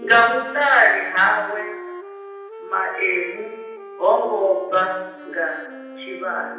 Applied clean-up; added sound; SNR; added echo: none; Wind instrument, woodwind instrument; 16 dB; reverberation time 0.9 s.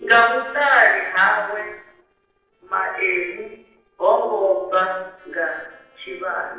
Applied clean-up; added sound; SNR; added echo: neural separator model SepFormer DNS4.